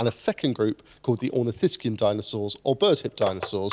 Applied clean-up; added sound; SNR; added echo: none; Telephone; 12 dB; none.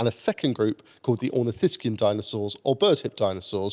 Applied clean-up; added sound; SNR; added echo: none; none; none; none.